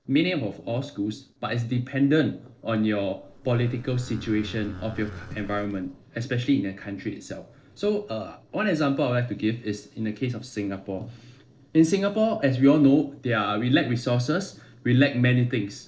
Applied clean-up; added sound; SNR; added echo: neural separator model SepFormer DNS4.